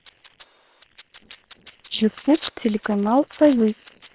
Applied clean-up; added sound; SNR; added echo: neural separator model SepFormer WHAM!.